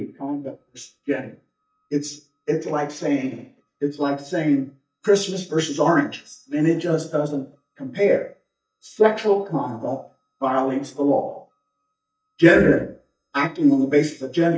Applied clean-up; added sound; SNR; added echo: neural mask model DeepFilterNet 3.